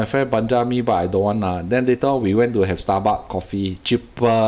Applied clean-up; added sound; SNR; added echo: none; none; none; none.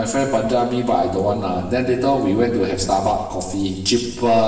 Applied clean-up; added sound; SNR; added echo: none; none; none; reverberation time 1.2 s.